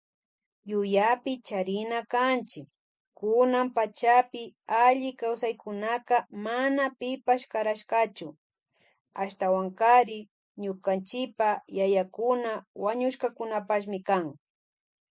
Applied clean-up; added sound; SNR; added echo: none; none; none; none.